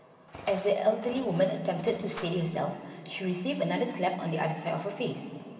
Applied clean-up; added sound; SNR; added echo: none; Engine; 17 dB; reverberation time 2.4 s.